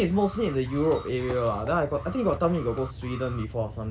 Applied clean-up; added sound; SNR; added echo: none; Shatter + Alarm; 17 dB; none.